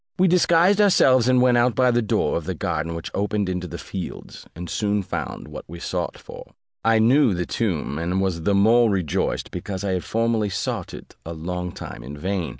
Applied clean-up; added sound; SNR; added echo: none; none; none; none.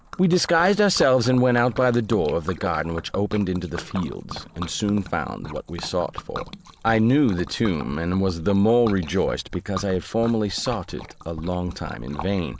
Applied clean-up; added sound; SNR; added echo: none; Liquid; 16 dB; none.